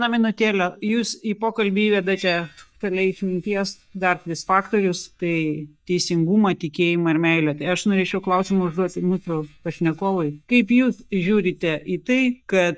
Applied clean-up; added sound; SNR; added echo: neural mask model DeepFilterNet 3.